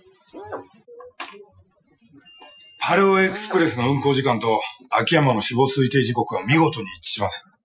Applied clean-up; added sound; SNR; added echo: classical method Wiener filter.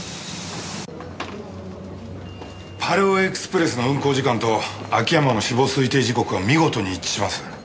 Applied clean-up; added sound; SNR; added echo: none; none; none; none.